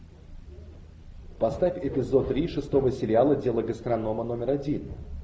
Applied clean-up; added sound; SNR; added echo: none; none; none; none.